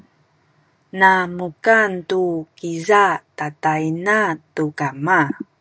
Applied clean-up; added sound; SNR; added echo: none; none; none; none.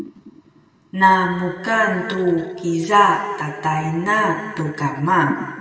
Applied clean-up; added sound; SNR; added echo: none; none; none; reverberation time 2.1 s.